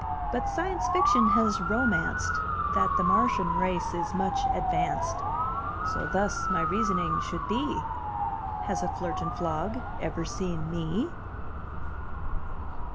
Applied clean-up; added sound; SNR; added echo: none; Motor vehicle (road) / Siren; -3 dB; none.